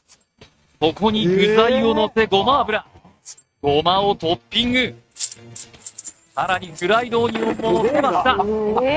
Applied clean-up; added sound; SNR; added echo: neural mask model RNNoise.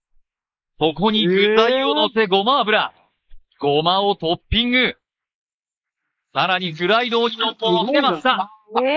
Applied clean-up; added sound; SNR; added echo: neural mask model Resemble Enhance denoiser.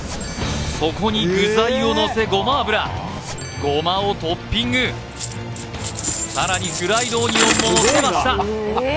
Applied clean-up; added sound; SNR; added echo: none; Coin (dropping); 4 dB; none.